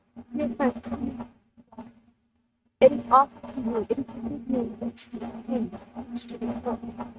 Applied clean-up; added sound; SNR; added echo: neural mask model RNNoise.